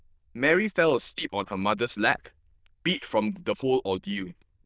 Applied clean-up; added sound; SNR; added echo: neural diffusion model UNIVERSE++.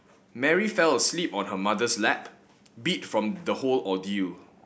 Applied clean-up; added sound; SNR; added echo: none; none; none; none.